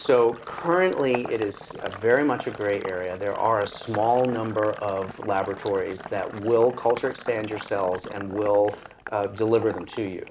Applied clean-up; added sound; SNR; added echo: none; Sink (filling or washing); 15 dB; none.